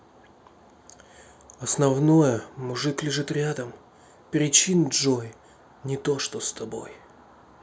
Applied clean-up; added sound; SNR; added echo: none; none; none; none.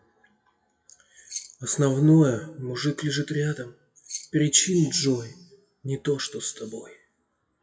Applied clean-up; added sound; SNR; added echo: classical method WPE with log-MMSE.